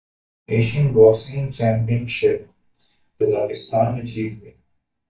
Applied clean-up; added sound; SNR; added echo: neural mask model DeepFilterNet 3.